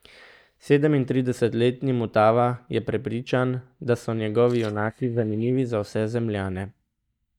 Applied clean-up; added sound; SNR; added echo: neural mask model DeepFilterNet 3.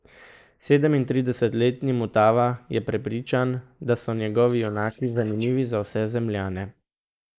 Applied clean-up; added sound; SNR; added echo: neural mask model Resemble Enhance denoiser.